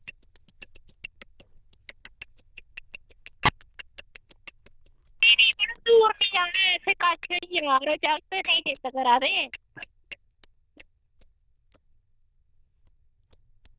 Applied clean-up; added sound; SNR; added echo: neural diffusion model UNIVERSE++.